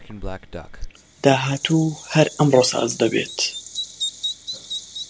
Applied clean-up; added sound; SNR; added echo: none; Bird vocalization, bird call, bird song; 11 dB; none.